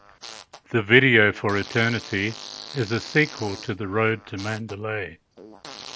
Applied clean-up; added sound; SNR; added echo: none; Fart; 17 dB; none.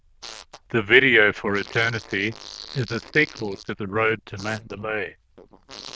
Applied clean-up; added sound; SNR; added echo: neural diffusion model UNIVERSE++.